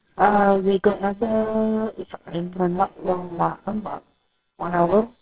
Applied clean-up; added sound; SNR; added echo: neural separator model SepFormer WHAMR!.